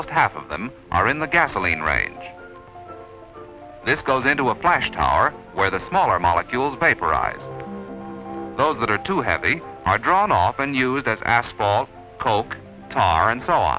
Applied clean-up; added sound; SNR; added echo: none; none; none; none.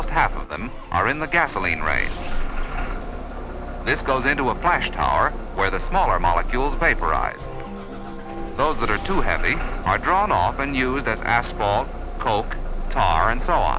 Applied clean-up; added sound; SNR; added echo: none; Engine starting / Bus; 3 dB; none.